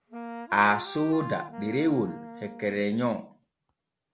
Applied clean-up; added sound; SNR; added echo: none; Wind instrument, woodwind instrument; 12 dB; none.